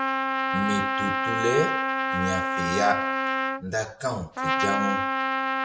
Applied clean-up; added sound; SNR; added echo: none; Trumpet; -3 dB; none.